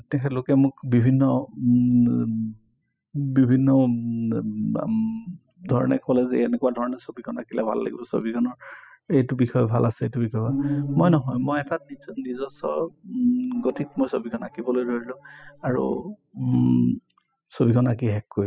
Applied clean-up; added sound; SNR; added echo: classical method spectral subtraction.